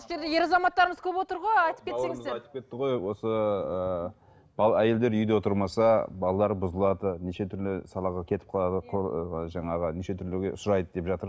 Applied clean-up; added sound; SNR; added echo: none; none; none; none.